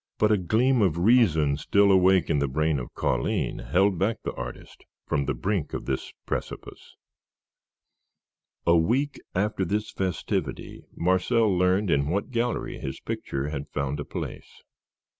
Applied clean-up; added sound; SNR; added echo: none; none; none; none.